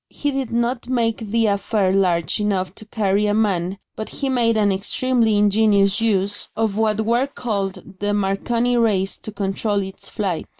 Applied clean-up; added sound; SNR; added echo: neural mask model Resemble Enhance denoiser.